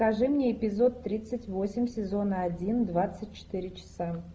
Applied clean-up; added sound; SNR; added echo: none; none; none; none.